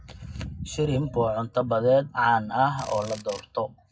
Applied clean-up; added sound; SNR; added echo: classical method WPE with log-MMSE.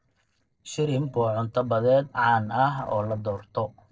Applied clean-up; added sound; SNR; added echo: neural separator model SepFormer DNS4.